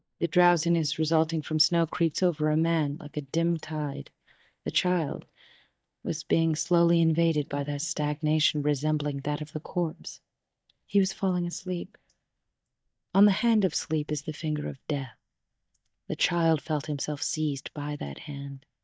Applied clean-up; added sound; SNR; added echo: neural mask model DeepFilterNet 3.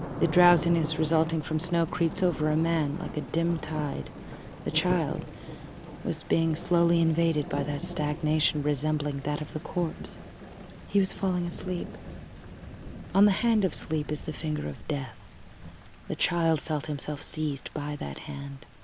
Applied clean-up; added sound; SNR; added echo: none; Thunder / Rain; 11 dB; none.